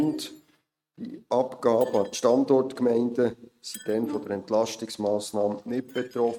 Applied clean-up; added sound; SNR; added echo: neural mask model RNNoise.